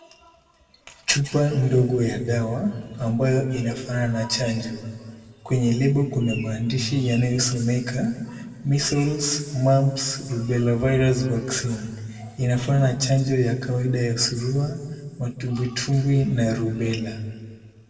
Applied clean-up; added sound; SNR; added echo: none; none; none; reverberation time 1.4 s.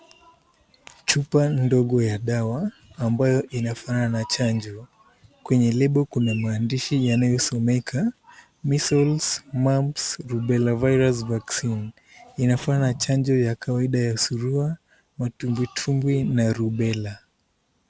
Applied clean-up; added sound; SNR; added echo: none; none; none; none.